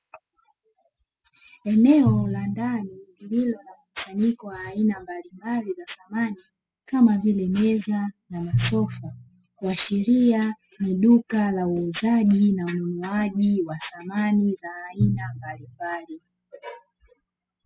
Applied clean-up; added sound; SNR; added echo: classical method spectral subtraction.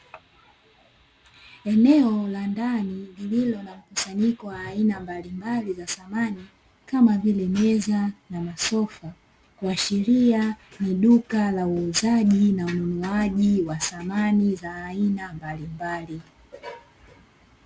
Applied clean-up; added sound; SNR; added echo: none; none; none; none.